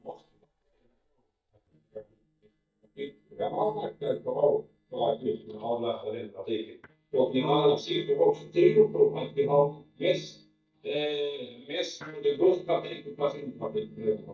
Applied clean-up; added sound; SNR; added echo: neural mask model DeepFilterNet 3.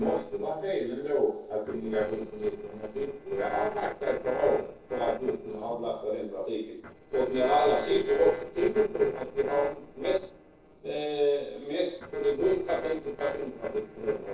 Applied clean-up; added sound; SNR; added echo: neural separator model SepFormer DNS4.